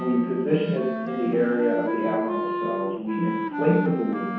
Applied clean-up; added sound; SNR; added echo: none; Wind instrument, woodwind instrument; 4 dB; reverberation time 0.9 s.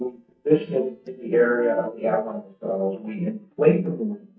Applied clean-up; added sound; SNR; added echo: neural mask model DeepFilterNet 3.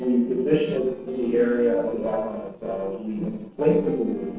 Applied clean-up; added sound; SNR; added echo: neural separator model SepFormer DNS4.